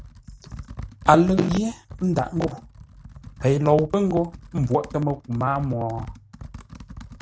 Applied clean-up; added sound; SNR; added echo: none; Computer keyboard; 16 dB; none.